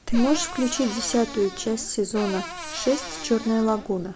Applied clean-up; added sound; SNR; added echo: none; Cupboard open or close / Door; 12 dB; none.